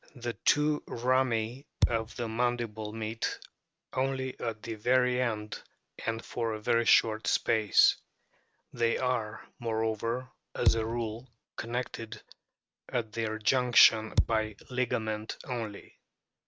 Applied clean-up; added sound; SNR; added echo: neural mask model RNNoise.